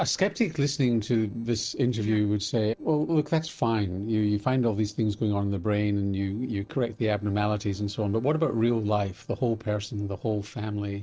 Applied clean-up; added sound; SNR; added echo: neural separator model SepFormer DNS4.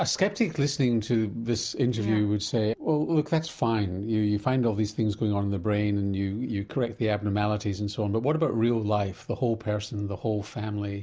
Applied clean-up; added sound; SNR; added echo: none; none; none; none.